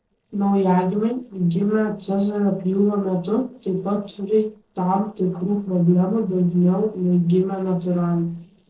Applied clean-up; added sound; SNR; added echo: neural separator model SepFormer DNS4.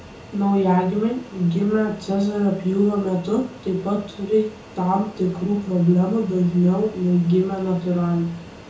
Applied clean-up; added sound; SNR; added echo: none; Fixed-wing aircraft, airplane; 20 dB; reverberation time 0.6 s.